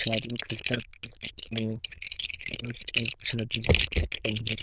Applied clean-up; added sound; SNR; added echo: neural diffusion model UNIVERSE++.